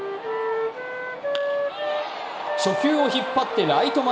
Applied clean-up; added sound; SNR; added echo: none; Wind instrument, woodwind instrument; 3 dB; reverberation time 2.0 s.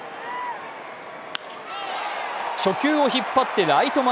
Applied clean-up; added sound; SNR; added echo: none; none; none; none.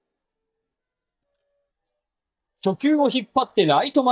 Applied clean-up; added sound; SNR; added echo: neural mask model DeepFilterNet 3.